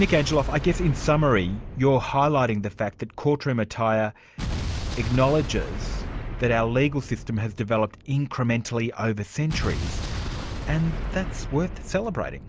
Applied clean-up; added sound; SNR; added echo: none; Explosion; 7 dB; none.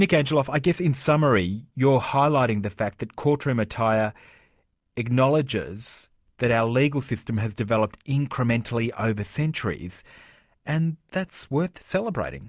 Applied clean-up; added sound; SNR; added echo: none; none; none; none.